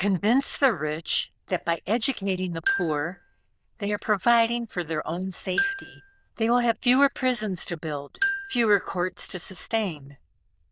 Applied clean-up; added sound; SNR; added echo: neural diffusion model UNIVERSE++.